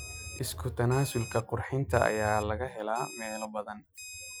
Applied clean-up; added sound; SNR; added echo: classical method Wiener filter.